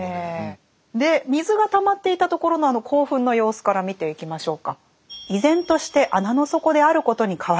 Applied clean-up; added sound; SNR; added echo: none; none; none; none.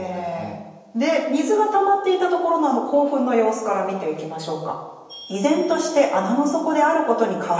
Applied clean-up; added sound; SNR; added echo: none; none; none; reverberation time 1.0 s.